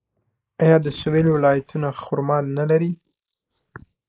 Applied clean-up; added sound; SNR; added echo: neural mask model Resemble Enhance denoiser.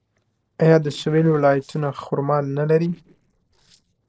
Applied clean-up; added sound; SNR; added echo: neural separator model SepFormer DNS4.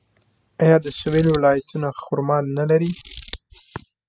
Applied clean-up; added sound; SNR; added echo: classical method spectral subtraction.